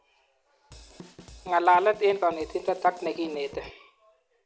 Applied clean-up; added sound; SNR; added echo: none; Drum kit; 19 dB; none.